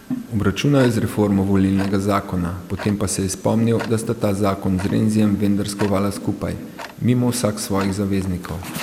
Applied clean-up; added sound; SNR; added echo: none; Tick-tock; 15 dB; none.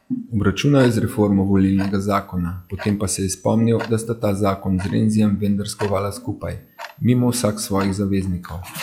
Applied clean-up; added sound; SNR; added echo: classical method log-MMSE.